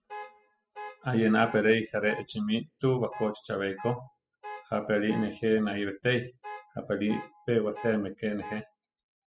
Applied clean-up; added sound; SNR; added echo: classical method spectral subtraction.